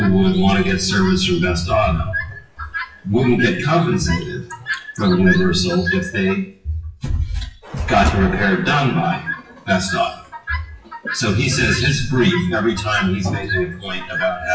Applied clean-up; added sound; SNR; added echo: classical method WPE with log-MMSE.